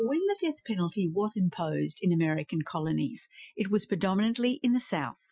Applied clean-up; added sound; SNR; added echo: classical method Wiener filter.